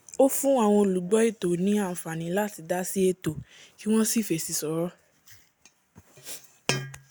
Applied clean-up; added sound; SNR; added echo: none; none; none; none.